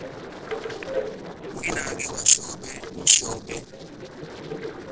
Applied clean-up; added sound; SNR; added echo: neural separator model SepFormer DNS4.